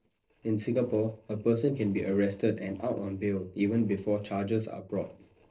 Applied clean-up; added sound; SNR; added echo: neural separator model SepFormer DNS4.